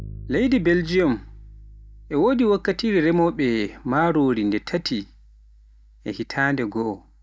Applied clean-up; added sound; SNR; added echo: none; Bass guitar; 20 dB; none.